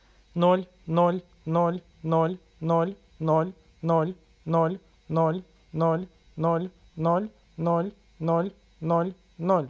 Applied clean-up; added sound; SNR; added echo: none; none; none; none.